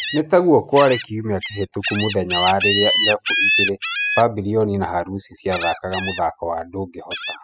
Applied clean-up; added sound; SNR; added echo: classical method spectral subtraction.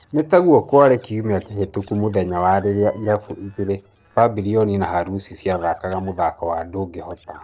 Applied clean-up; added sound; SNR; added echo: neural separator model SepFormer DNS4.